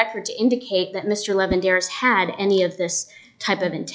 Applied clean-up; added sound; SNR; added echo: classical method log-MMSE.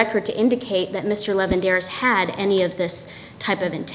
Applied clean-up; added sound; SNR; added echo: none; Whoosh, swoosh, swish; 16 dB; none.